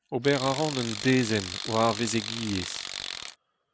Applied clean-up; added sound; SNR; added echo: none; Tools; 8 dB; none.